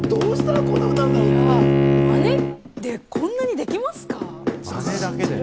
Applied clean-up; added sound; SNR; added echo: none; Bowed string instrument; -4 dB; none.